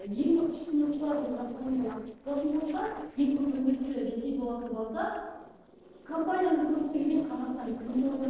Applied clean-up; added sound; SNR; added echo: neural separator model SepFormer DNS4.